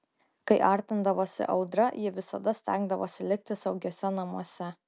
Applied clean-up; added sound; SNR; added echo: none; none; none; none.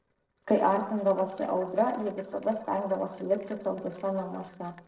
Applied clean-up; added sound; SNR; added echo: neural separator model SepFormer DNS4.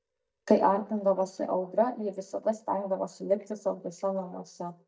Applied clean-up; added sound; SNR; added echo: neural mask model DeepFilterNet 3.